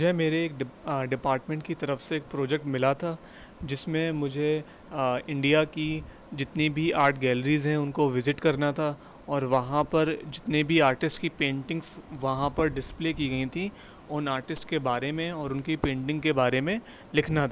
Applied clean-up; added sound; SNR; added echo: none; none; none; none.